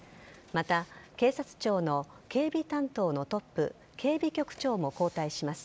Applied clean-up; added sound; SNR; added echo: none; none; none; none.